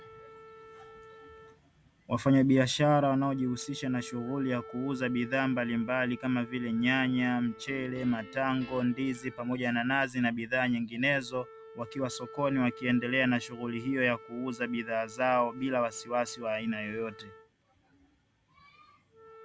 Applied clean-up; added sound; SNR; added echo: none; Guitar + Wind instrument, woodwind instrument; 19 dB; none.